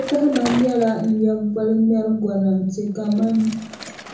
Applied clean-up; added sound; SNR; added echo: none; Bicycle; 17 dB; reverberation time 0.6 s.